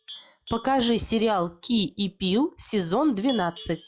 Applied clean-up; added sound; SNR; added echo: classical method log-MMSE.